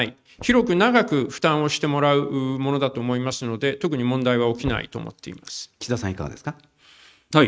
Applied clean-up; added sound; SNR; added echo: neural mask model RNNoise.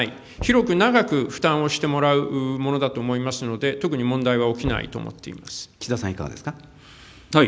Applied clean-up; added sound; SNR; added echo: none; Knock / Wood; 18 dB; none.